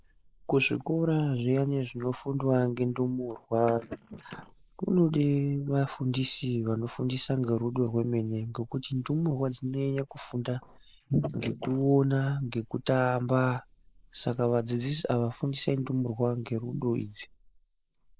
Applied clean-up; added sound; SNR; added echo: neural mask model Resemble Enhance denoiser.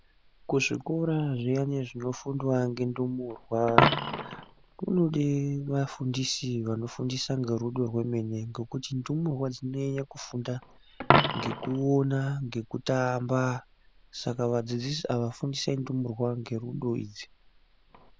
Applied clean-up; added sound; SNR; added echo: none; Coin (dropping); 5 dB; none.